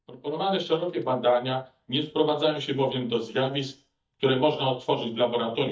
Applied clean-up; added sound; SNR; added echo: neural mask model DeepFilterNet 3.